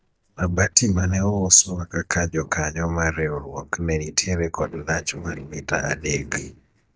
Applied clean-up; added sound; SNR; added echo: neural mask model DeepFilterNet 3.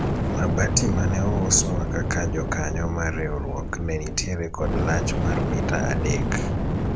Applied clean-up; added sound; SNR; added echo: none; Fire; -2 dB; none.